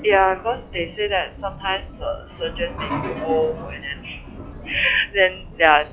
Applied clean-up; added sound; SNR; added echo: classical method log-MMSE.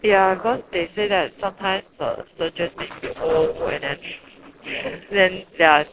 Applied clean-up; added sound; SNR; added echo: neural separator model SepFormer DNS4.